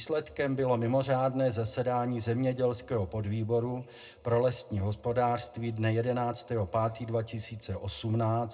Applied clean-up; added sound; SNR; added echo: none; none; none; reverberation time 0.2 s.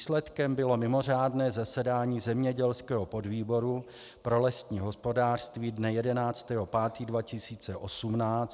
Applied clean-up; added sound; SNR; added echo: none; none; none; none.